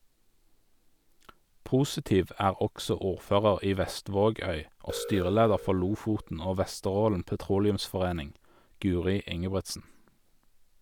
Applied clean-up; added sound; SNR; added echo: none; Alarm; 13 dB; none.